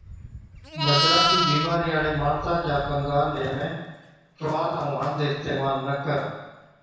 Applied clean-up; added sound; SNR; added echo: none; Livestock, farm animals, working animals; 3 dB; reverberation time 1.0 s.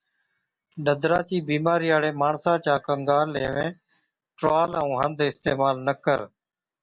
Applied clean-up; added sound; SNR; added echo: none; none; none; none.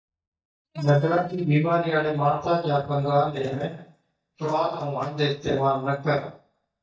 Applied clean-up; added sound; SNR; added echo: neural mask model DeepFilterNet 3.